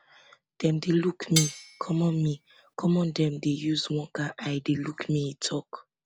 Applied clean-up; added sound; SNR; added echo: none; Cutlery, silverware; 7 dB; none.